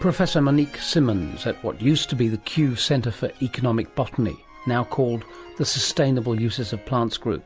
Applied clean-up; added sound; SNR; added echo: none; none; none; none.